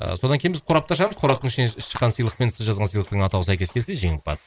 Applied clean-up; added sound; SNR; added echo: neural mask model Resemble Enhance denoiser.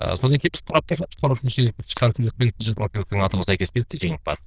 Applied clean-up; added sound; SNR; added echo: neural diffusion model UNIVERSE++.